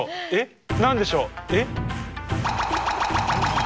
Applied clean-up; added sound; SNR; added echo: none; none; none; none.